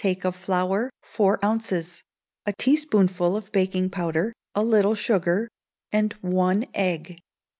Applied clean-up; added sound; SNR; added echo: none; none; none; none.